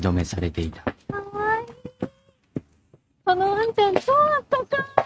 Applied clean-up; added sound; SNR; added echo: neural mask model RNNoise.